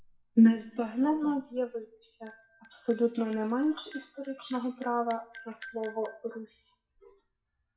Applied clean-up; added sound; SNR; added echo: classical method WPE with log-MMSE.